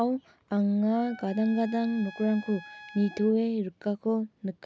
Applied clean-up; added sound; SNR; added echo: none; Trumpet; 20 dB; none.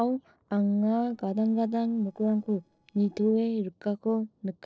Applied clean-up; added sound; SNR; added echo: neural separator model SepFormer DNS4.